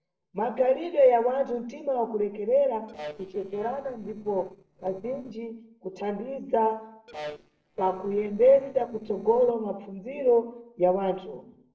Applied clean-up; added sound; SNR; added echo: neural separator model SepFormer DNS4.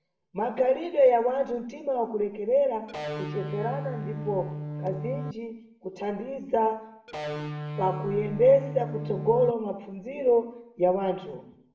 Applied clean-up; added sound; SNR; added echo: none; Electric guitar; 7 dB; reverberation time 0.7 s.